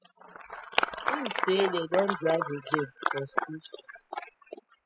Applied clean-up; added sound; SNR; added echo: classical method spectral subtraction.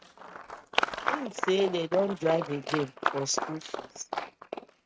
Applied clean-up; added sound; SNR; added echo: neural mask model RNNoise.